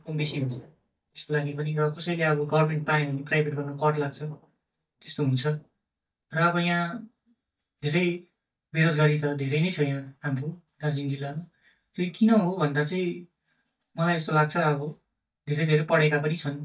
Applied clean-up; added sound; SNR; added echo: neural mask model DeepFilterNet 3.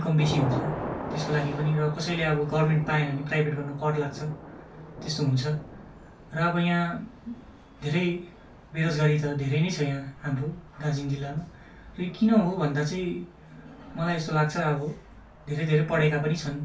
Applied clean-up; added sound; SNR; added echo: none; Thunder / Rain; 13 dB; reverberation time 0.2 s.